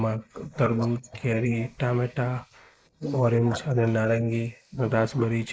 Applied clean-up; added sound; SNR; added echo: neural mask model Resemble Enhance denoiser.